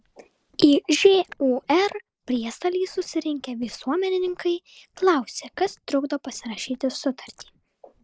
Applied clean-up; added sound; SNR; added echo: neural separator model SepFormer DNS4.